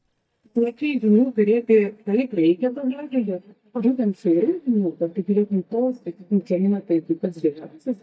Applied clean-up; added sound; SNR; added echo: neural mask model DeepFilterNet 3.